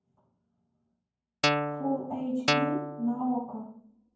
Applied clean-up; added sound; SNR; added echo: none; Guitar; -4 dB; reverberation time 0.9 s.